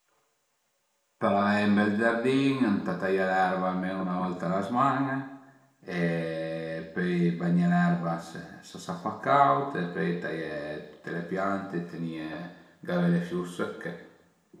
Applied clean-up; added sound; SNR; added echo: none; none; none; reverberation time 0.7 s.